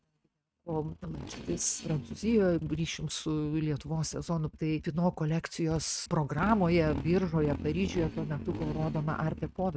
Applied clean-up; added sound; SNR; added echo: neural mask model RNNoise.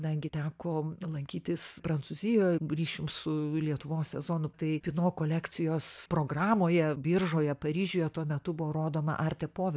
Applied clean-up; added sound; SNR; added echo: none; none; none; none.